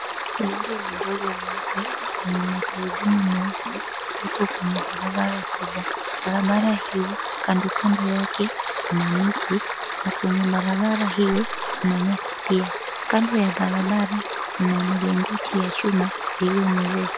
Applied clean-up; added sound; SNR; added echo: none; Stream; 3 dB; none.